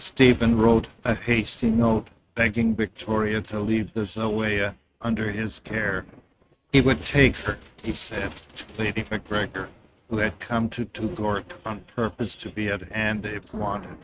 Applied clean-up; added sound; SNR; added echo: neural mask model RNNoise.